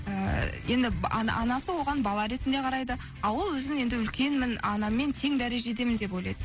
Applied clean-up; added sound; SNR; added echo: none; none; none; none.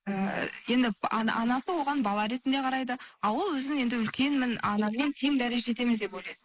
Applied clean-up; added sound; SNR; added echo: neural mask model Resemble Enhance denoiser.